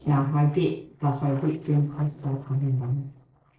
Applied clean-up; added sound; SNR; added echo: neural separator model SepFormer DNS4.